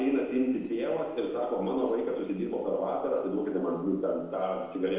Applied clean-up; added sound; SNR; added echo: neural separator model SepFormer DNS4.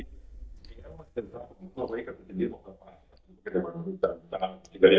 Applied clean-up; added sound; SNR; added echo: neural mask model DeepFilterNet 3.